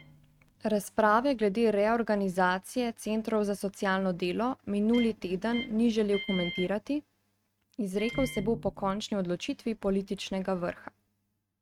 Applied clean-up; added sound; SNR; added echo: neural mask model RNNoise.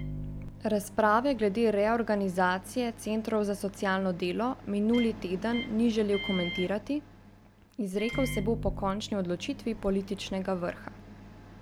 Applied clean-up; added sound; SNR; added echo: none; Microwave oven; 12 dB; none.